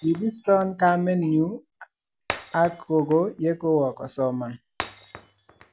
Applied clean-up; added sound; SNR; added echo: none; Shatter; 16 dB; none.